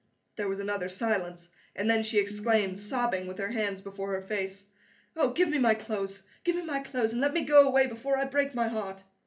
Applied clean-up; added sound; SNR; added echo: none; Piano; 18 dB; reverberation time 0.3 s.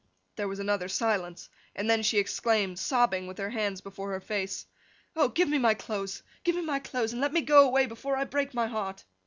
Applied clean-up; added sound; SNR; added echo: none; none; none; none.